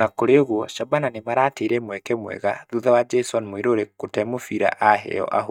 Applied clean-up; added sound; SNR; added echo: neural mask model DeepFilterNet 3.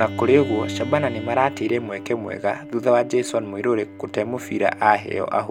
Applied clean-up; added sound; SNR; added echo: none; Bowed string instrument + Bowed string instrument; 11 dB; none.